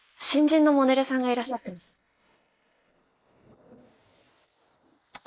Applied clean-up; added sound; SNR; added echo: neural mask model Resemble Enhance denoiser.